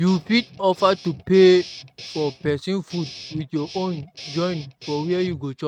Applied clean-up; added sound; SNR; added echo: neural mask model RNNoise.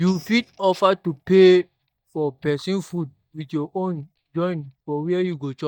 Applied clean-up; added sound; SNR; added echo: neural mask model DeepFilterNet 3.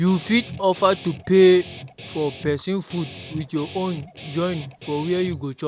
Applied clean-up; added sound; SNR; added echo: none; Guitar; 14 dB; none.